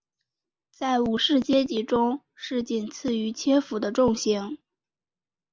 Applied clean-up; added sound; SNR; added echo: none; none; none; none.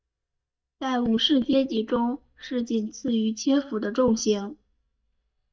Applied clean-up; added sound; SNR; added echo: neural mask model DeepFilterNet 3.